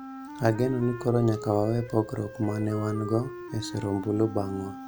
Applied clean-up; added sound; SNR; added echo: none; Wind instrument, woodwind instrument; 12 dB; none.